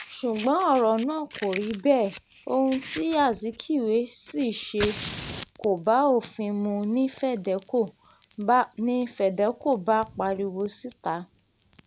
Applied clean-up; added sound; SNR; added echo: none; Fire; 13 dB; none.